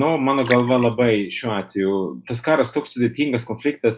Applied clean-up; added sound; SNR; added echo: classical method log-MMSE.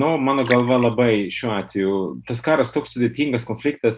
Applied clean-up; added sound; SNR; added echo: none; Liquid; 18 dB; none.